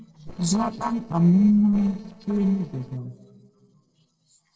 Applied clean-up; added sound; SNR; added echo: neural separator model SepFormer DNS4.